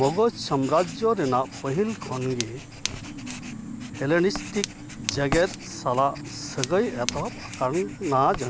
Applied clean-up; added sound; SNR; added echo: none; Writing + Fire; 11 dB; none.